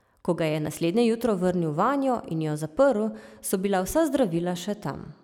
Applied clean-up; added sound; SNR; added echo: none; none; none; none.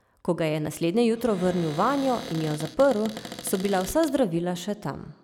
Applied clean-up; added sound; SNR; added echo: none; Cupboard open or close; 14 dB; none.